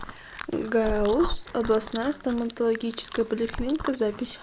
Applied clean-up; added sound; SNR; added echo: none; Chewing, mastication; 9 dB; none.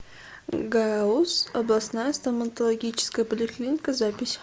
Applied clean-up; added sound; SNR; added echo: none; none; none; none.